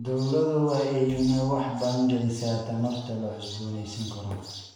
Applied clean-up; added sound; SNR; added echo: none; none; none; reverberation time 0.8 s.